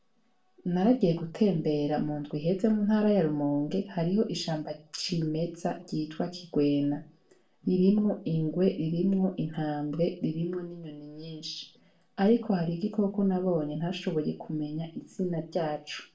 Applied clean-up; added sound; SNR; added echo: none; none; none; reverberation time 0.3 s.